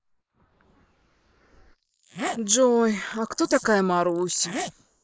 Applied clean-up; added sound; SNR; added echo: neural mask model Resemble Enhance denoiser.